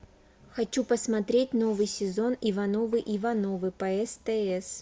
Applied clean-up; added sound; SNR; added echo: none; none; none; none.